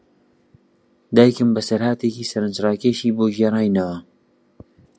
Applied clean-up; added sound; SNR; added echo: none; none; none; none.